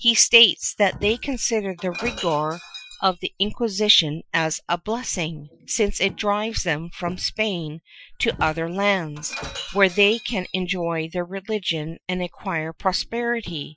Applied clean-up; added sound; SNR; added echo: classical method Wiener filter.